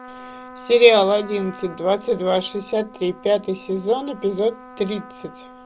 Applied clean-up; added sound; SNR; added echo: none; Trumpet; 19 dB; none.